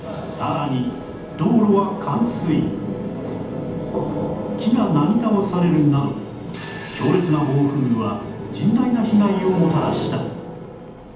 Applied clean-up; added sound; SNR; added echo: none; none; none; reverberation time 0.8 s.